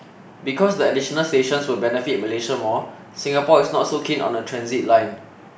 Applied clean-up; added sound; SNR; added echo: none; none; none; none.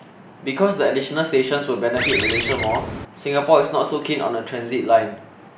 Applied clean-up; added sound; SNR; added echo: none; Bird; 3 dB; none.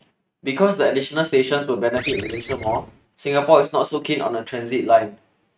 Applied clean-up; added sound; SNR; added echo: neural mask model RNNoise.